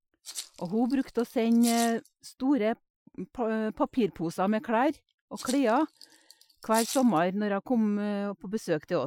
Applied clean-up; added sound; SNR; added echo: classical method Wiener filter.